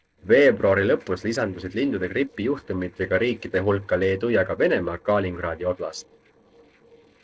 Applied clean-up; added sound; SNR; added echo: neural separator model SepFormer DNS4.